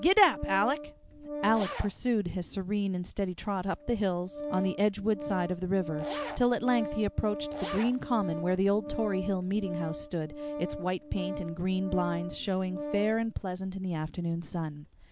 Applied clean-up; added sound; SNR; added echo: none; Organ + Zipper (clothing); 10 dB; none.